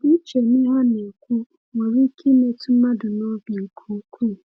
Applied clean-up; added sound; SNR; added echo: none; none; none; none.